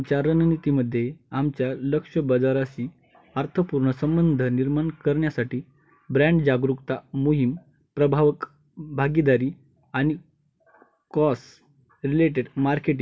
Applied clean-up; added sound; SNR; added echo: none; none; none; none.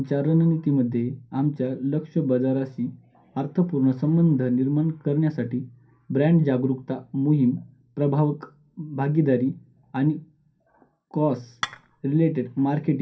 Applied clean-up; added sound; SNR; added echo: none; Dishes, pots, and pans / Chink, clink; 10 dB; reverberation time 0.3 s.